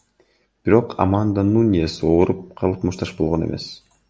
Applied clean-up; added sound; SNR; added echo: none; none; none; none.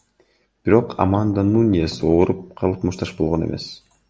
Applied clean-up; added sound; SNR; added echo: none; Strum; 17 dB; none.